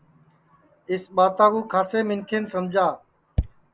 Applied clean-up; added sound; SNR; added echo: none; none; none; none.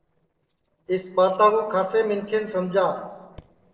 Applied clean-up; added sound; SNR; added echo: neural separator model SepFormer DNS4.